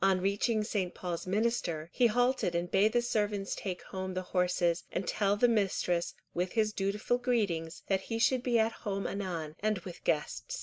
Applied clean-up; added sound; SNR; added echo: none; none; none; none.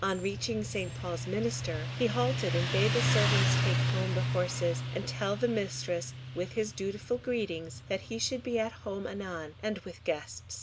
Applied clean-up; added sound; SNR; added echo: none; Motorcycle; 0 dB; none.